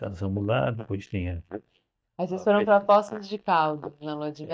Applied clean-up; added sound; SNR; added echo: neural mask model DeepFilterNet 3.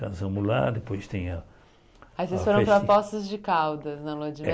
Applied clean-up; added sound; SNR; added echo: none; none; none; none.